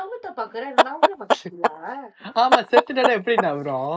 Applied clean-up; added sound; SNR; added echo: neural mask model Resemble Enhance denoiser.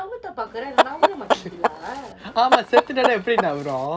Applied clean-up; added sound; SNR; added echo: none; Chicken, rooster; -2 dB; none.